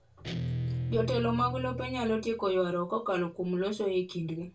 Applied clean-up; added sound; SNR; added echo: none; Guitar; 5 dB; reverberation time 0.2 s.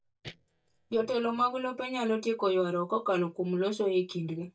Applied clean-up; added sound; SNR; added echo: neural mask model DeepFilterNet 3.